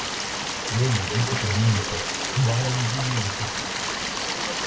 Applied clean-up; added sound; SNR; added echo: none; Stream; 2 dB; reverberation time 0.2 s.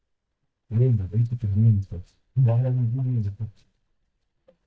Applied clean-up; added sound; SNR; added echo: neural mask model DeepFilterNet 3.